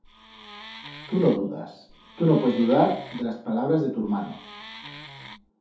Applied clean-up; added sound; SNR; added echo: none; Wood; 17 dB; reverberation time 0.5 s.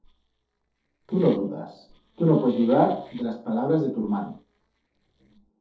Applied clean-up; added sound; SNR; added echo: neural separator model SepFormer DNS4.